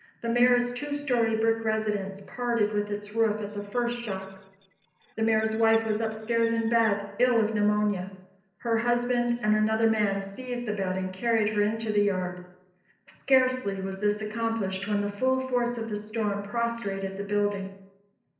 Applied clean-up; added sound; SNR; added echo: neural separator model SepFormer DNS4.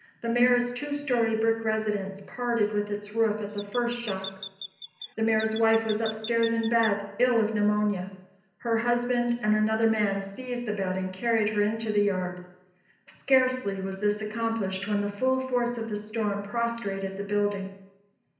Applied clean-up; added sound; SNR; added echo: none; Chirp, tweet; 14 dB; reverberation time 0.8 s.